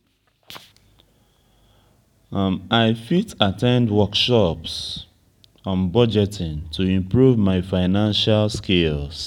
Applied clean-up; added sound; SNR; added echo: none; none; none; none.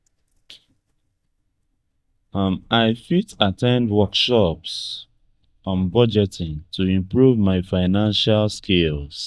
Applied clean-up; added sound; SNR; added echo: neural mask model DeepFilterNet 3.